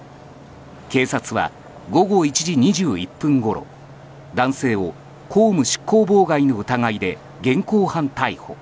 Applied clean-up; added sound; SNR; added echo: none; none; none; none.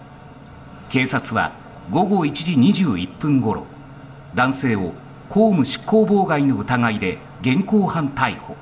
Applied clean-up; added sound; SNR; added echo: none; none; none; reverberation time 0.9 s.